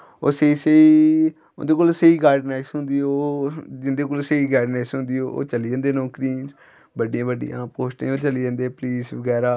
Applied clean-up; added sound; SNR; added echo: none; none; none; none.